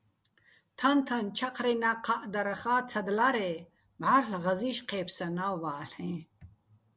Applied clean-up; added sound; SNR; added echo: none; none; none; none.